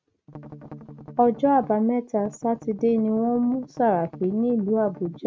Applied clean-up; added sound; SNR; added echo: neural mask model RNNoise.